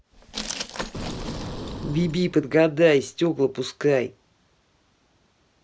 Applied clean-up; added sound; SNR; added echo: none; Boom + Glass; 10 dB; none.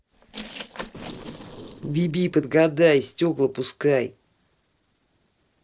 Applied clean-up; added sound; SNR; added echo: neural separator model SepFormer DNS4.